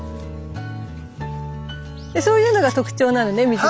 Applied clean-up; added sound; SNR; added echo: none; none; none; none.